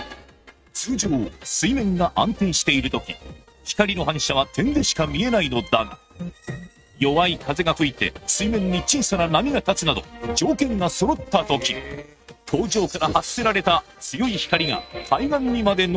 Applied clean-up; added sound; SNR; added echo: neural mask model RNNoise.